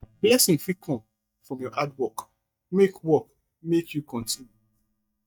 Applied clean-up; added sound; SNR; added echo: neural mask model DeepFilterNet 3.